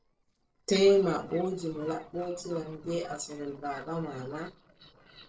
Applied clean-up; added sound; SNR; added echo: neural separator model SepFormer DNS4.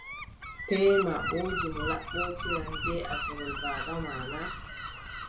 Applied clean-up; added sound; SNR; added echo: none; Gull, seagull; 3 dB; reverberation time 0.3 s.